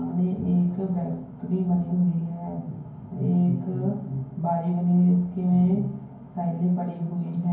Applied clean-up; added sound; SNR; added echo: none; none; none; reverberation time 0.9 s.